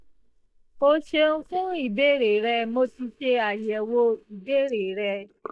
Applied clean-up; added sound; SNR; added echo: neural mask model DeepFilterNet 3.